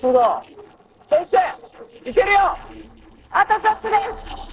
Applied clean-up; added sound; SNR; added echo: neural separator model SepFormer DNS4.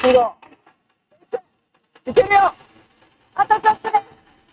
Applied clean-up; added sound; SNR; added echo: neural mask model RNNoise.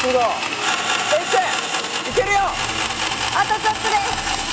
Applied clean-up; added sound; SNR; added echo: none; none; none; none.